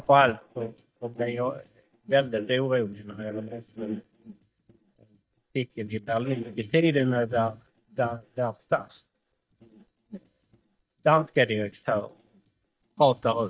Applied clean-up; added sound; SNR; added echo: neural mask model DeepFilterNet 3.